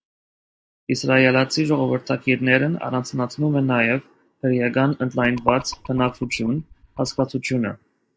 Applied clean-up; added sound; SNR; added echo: neural mask model DeepFilterNet 3.